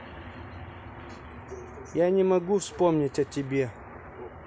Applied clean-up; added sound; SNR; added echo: none; none; none; none.